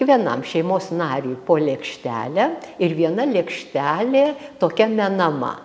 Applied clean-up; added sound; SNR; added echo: none; none; none; none.